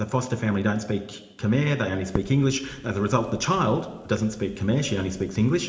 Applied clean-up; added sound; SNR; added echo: none; Crackle; 18 dB; reverberation time 0.8 s.